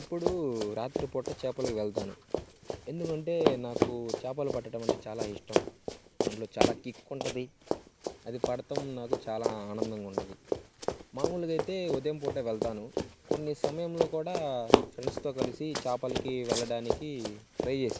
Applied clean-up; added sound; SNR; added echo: none; Run; -1 dB; none.